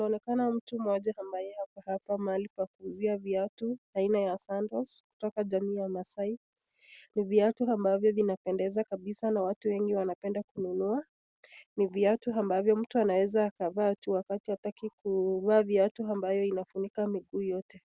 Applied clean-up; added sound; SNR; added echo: none; none; none; none.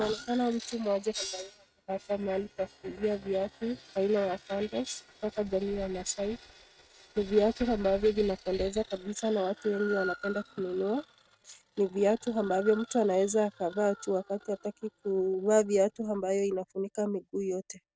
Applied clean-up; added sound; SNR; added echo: neural mask model RNNoise.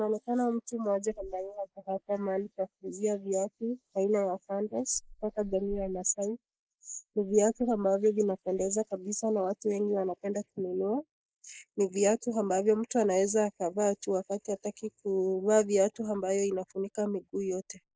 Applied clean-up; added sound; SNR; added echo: neural mask model Resemble Enhance denoiser.